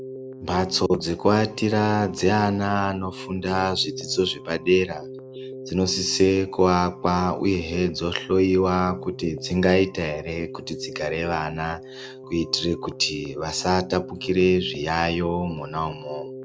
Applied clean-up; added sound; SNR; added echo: none; Keyboard (musical); 14 dB; none.